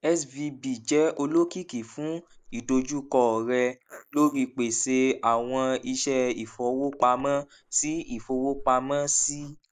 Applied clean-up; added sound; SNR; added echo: neural mask model Resemble Enhance denoiser.